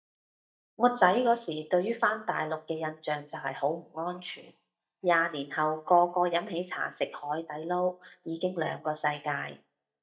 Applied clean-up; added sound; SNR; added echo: neural mask model DeepFilterNet 3.